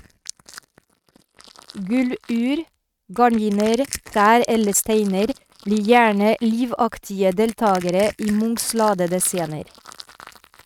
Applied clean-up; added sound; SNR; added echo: neural mask model RNNoise.